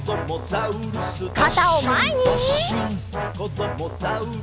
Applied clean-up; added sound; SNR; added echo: none; none; none; none.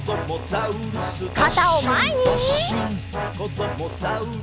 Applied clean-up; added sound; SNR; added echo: none; Drill; 19 dB; none.